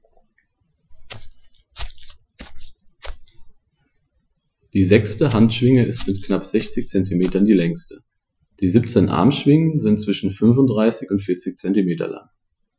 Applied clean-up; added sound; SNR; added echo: classical method Wiener filter.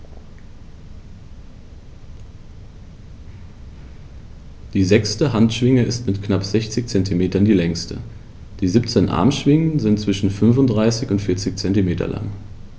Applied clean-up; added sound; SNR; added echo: none; none; none; none.